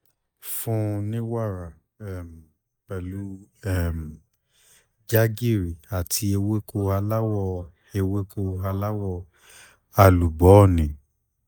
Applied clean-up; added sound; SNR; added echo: neural mask model DeepFilterNet 3.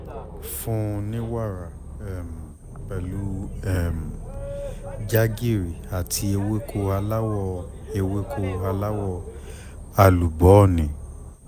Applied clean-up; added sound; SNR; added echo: none; Boat, Water vehicle; 11 dB; none.